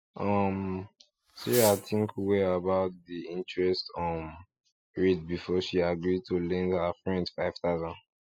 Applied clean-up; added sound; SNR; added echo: classical method spectral subtraction.